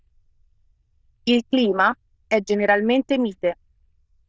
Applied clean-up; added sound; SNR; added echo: neural diffusion model UNIVERSE++.